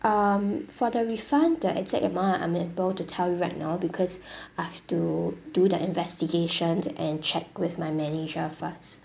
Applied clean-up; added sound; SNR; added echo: none; none; none; none.